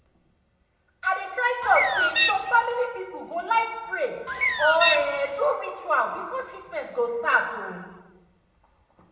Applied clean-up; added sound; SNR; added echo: none; Bird; -1 dB; reverberation time 1.2 s.